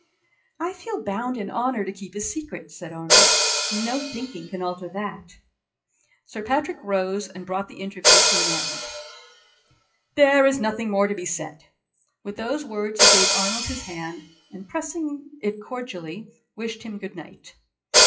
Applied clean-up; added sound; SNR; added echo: classical method WPE with log-MMSE.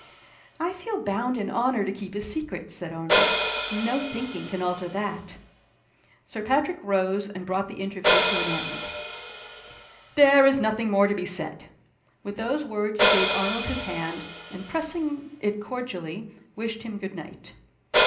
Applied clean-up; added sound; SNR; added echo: none; Hi-hat; -2 dB; reverberation time 0.5 s.